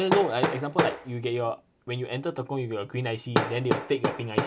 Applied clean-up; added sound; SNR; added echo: none; Hammer; 1 dB; none.